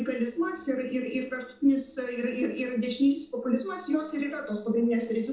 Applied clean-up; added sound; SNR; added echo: neural separator model SepFormer DNS4.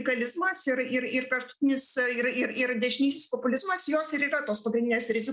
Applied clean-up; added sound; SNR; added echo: none; none; none; none.